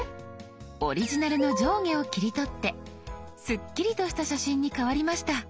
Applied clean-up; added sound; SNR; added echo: none; Animal; 18 dB; none.